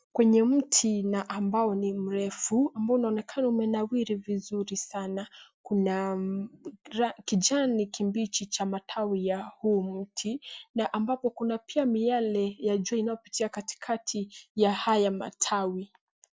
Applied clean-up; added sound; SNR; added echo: none; none; none; none.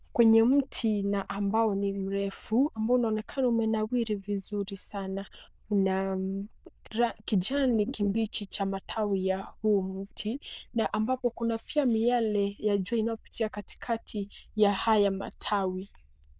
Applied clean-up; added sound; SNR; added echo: neural diffusion model UNIVERSE++.